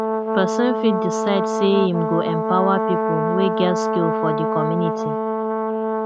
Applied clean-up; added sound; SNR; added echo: none; Brass instrument; -1 dB; none.